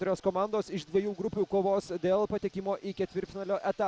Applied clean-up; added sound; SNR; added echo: none; none; none; none.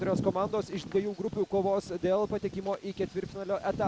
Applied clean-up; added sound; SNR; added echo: none; Bird vocalization, bird call, bird song; 10 dB; none.